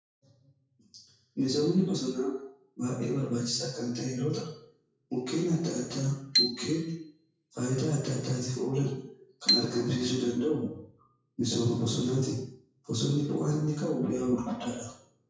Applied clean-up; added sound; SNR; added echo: classical method WPE with log-MMSE.